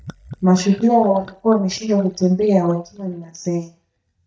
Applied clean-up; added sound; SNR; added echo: neural mask model DeepFilterNet 3.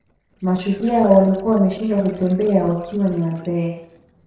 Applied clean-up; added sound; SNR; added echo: neural separator model SepFormer DNS4.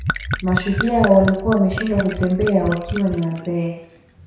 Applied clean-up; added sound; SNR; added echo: none; Gurgling / Chink, clink / Liquid; 7 dB; reverberation time 0.7 s.